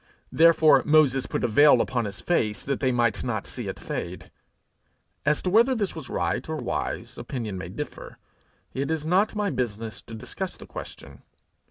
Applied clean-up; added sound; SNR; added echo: none; none; none; none.